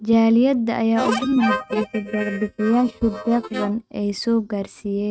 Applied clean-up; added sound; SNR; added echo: neural mask model RNNoise.